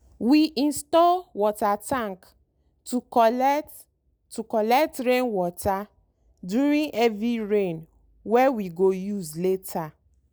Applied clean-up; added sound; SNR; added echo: none; none; none; none.